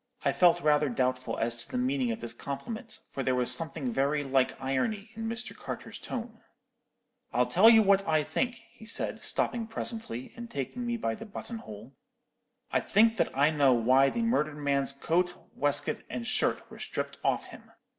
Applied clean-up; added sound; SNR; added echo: none; none; none; none.